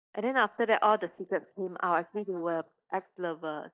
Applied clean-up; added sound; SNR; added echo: neural mask model DeepFilterNet 3.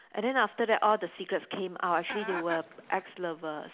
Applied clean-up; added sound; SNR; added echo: none; Chicken, rooster; 9 dB; none.